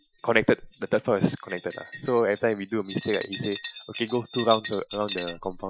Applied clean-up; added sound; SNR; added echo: classical method Wiener filter.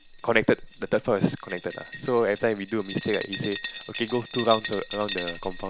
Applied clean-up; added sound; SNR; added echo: none; Glass; 11 dB; none.